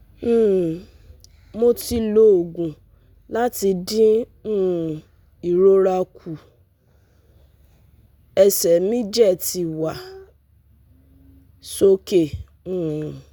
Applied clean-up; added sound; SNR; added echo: none; none; none; none.